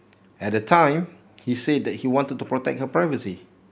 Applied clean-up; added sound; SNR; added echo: none; none; none; none.